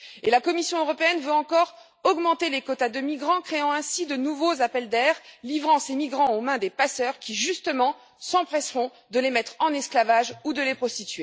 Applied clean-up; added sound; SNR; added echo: none; none; none; none.